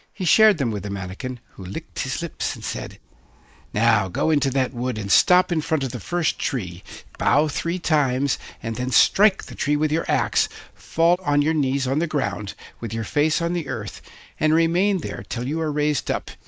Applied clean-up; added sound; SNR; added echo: neural mask model Resemble Enhance denoiser.